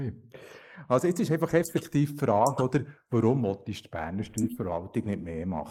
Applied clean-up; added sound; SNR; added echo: neural mask model Resemble Enhance denoiser.